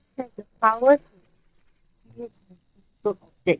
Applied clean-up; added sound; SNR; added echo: neural mask model DeepFilterNet 3.